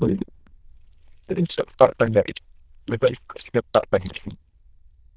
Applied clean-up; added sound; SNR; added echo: neural diffusion model UNIVERSE++.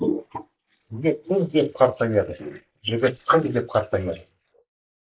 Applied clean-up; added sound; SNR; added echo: neural mask model Resemble Enhance denoiser.